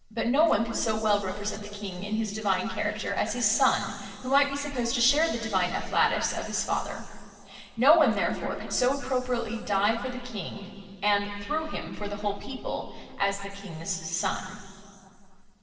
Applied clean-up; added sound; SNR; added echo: neural separator model SepFormer DNS4.